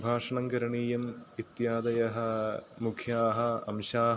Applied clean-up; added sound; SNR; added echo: none; none; none; none.